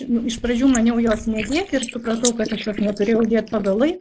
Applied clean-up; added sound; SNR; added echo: neural mask model Resemble Enhance denoiser.